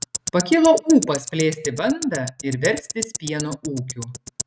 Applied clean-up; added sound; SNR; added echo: neural mask model RNNoise.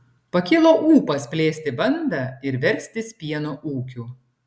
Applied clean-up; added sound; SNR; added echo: none; none; none; none.